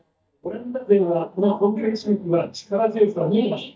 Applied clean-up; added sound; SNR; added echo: neural mask model DeepFilterNet 3.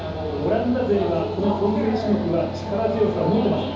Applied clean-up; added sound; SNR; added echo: none; Mechanical fan; 13 dB; reverberation time 0.9 s.